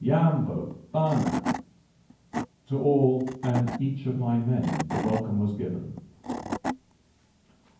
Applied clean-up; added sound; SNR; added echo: none; Wood / Tools; 8 dB; reverberation time 0.9 s.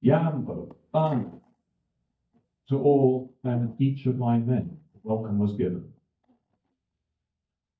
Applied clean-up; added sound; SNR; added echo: neural mask model DeepFilterNet 3.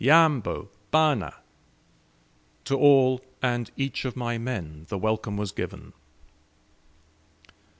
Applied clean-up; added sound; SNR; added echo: none; none; none; none.